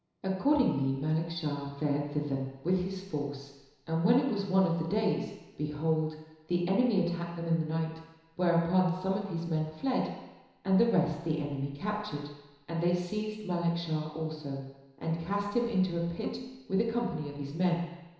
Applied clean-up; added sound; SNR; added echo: none; Bowed string instrument; 14 dB; reverberation time 1.0 s.